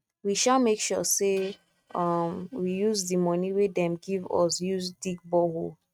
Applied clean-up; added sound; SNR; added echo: neural mask model RNNoise.